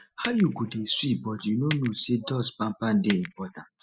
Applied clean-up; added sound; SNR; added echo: classical method spectral subtraction.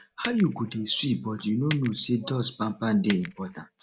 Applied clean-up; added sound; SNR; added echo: none; Coin (dropping); 13 dB; none.